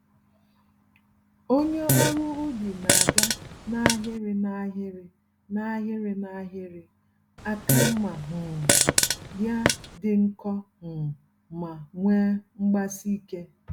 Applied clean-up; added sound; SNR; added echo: none; Fart; -4 dB; none.